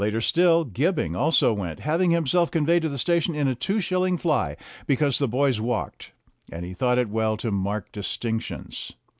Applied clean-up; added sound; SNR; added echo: none; none; none; none.